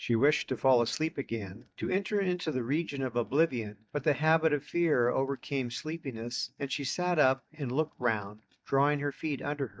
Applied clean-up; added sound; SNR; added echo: neural mask model DeepFilterNet 3.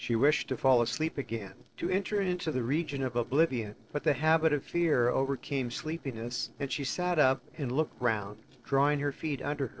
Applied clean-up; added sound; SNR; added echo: neural separator model SepFormer DNS4.